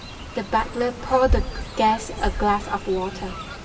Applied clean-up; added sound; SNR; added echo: none; Fowl; 5 dB; reverberation time 2.9 s.